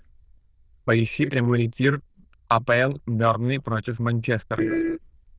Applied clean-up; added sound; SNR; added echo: neural diffusion model UNIVERSE++.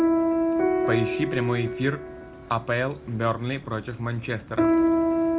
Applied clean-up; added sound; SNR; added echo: none; Piano; -3 dB; none.